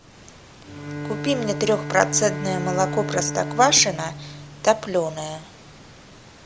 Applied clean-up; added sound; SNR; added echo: none; Bowed string instrument; 9 dB; none.